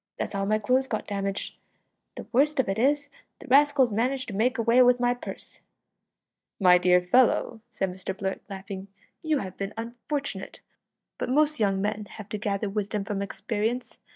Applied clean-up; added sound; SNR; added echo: neural mask model DeepFilterNet 3.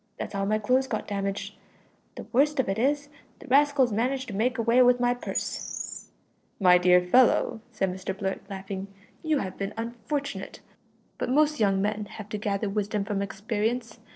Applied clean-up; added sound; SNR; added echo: neural separator model SepFormer DNS4.